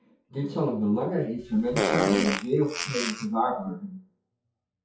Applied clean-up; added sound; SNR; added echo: classical method WPE with log-MMSE.